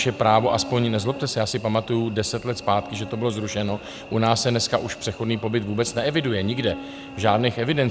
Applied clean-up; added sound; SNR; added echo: none; Cricket / Buzz; 17 dB; none.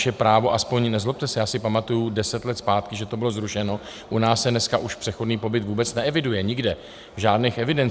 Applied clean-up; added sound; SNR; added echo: none; none; none; none.